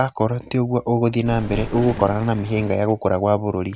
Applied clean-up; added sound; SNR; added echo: none; Thunder; 10 dB; none.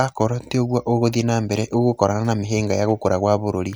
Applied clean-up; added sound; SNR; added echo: none; none; none; none.